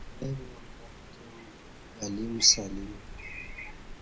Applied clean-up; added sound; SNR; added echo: none; Rain; 11 dB; reverberation time 0.4 s.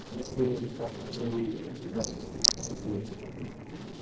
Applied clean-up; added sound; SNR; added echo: neural separator model SepFormer DNS4.